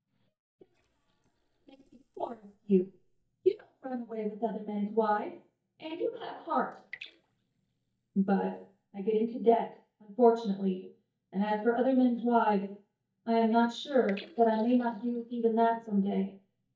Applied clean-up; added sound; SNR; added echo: neural mask model DeepFilterNet 3.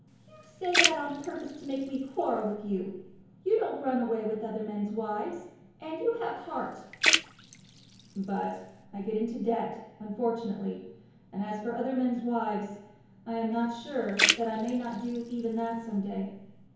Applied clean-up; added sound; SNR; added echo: none; Splash, splatter; 1 dB; reverberation time 1.0 s.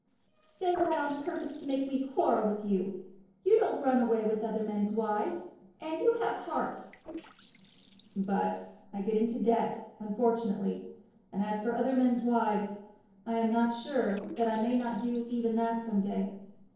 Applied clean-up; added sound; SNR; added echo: neural separator model SepFormer DNS4.